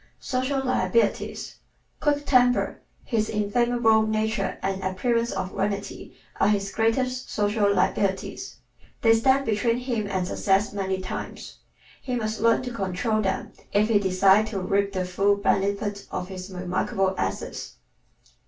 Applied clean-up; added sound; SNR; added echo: none; none; none; reverberation time 0.2 s.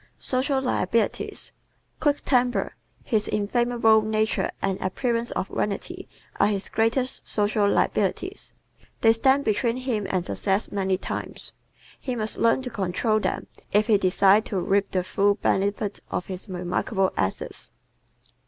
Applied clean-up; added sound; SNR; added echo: none; none; none; none.